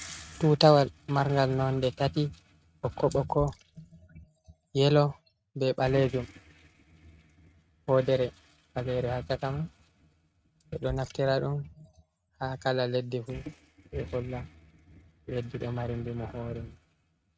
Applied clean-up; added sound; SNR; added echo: neural mask model RNNoise.